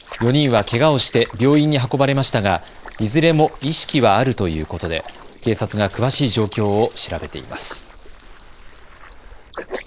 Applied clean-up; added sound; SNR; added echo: neural mask model Resemble Enhance denoiser.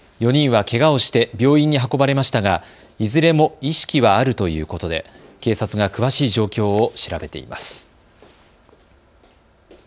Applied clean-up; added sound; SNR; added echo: none; none; none; none.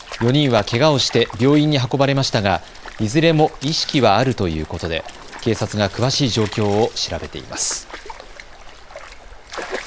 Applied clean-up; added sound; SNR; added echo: none; Stream; 16 dB; none.